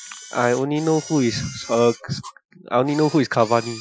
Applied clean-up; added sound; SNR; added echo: classical method Wiener filter.